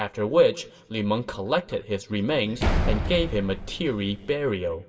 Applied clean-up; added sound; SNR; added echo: none; Slam; 1 dB; reverberation time 1.6 s.